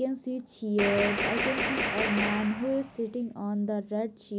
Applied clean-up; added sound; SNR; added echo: none; Gunshot, gunfire; 1 dB; none.